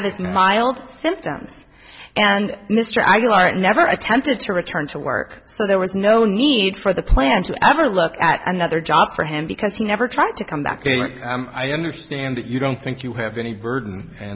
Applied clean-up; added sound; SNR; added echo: none; none; none; none.